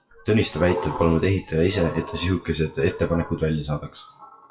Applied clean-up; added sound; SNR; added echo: classical method WPE with log-MMSE.